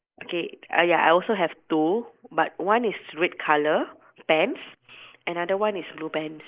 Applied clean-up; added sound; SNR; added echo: neural mask model Resemble Enhance denoiser.